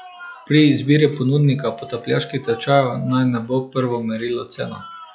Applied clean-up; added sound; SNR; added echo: classical method log-MMSE.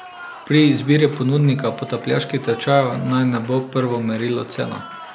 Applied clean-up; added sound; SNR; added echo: none; Applause; 18 dB; none.